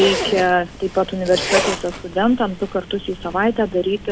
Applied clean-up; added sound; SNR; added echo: none; Zipper (clothing); 7 dB; none.